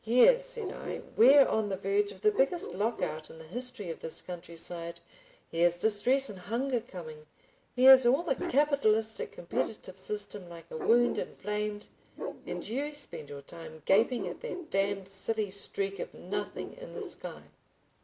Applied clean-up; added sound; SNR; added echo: none; Bark; 13 dB; none.